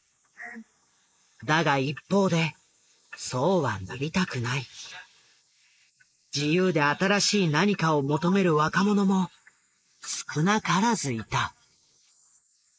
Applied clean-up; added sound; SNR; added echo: neural mask model Resemble Enhance denoiser.